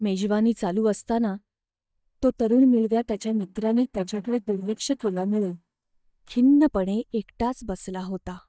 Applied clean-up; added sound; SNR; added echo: neural mask model DeepFilterNet 3.